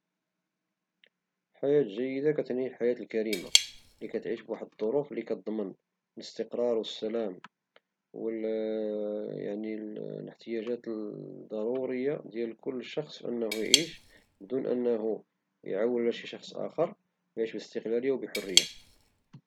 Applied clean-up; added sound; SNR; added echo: none; Cutlery, silverware / Tap; -3 dB; none.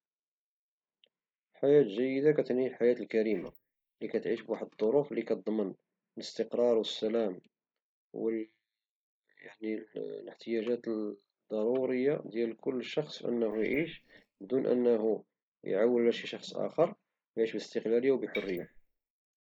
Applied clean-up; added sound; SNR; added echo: neural mask model Resemble Enhance denoiser.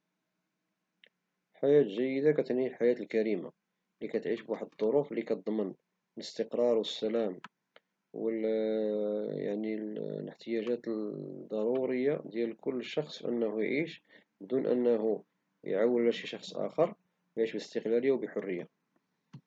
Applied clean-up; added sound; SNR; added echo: none; none; none; none.